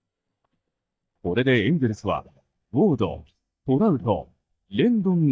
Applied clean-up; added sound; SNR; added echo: neural mask model DeepFilterNet 3.